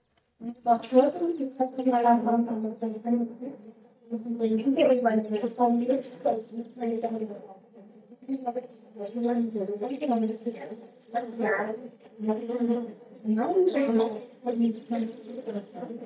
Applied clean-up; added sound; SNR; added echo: neural mask model DeepFilterNet 3.